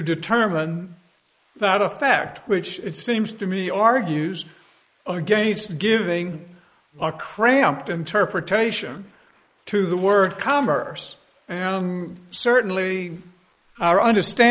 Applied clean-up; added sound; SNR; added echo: neural mask model Resemble Enhance denoiser.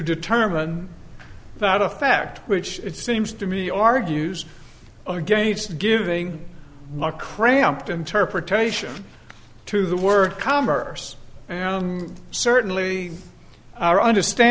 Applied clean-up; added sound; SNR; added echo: none; Buzz; 19 dB; none.